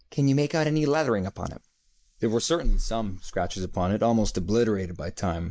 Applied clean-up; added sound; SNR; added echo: neural mask model Resemble Enhance denoiser.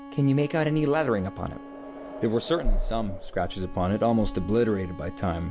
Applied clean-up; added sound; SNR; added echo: none; Bowed string instrument + Wind; 16 dB; none.